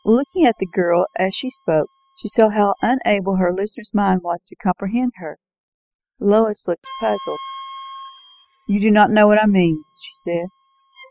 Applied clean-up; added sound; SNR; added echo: classical method spectral subtraction.